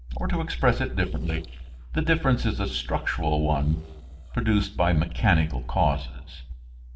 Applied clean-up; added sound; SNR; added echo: neural separator model SepFormer DNS4.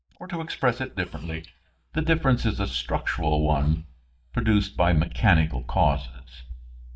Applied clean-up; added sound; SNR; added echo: neural mask model DeepFilterNet 3.